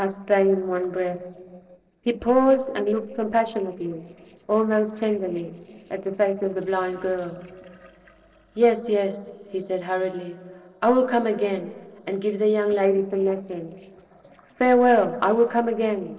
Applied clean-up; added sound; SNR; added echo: neural separator model SepFormer DNS4.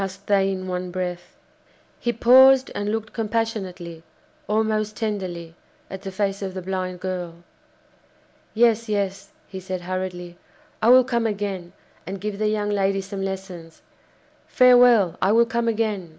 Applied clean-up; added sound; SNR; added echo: none; none; none; none.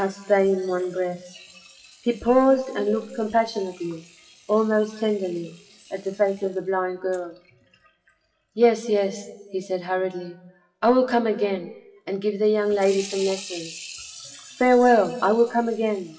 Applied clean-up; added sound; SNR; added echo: classical method WPE with log-MMSE.